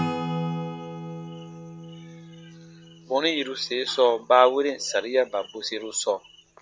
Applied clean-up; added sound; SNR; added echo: none; Acoustic guitar / Strum; 10 dB; none.